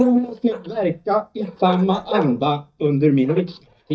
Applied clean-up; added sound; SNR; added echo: neural mask model DeepFilterNet 3.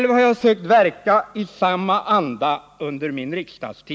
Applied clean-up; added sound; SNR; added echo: none; none; none; none.